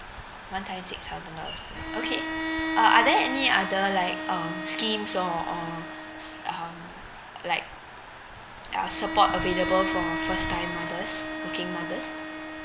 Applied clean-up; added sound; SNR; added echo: none; Bowed string instrument; 8 dB; none.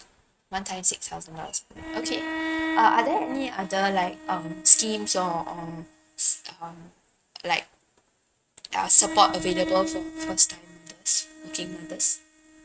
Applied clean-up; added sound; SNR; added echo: neural mask model RNNoise.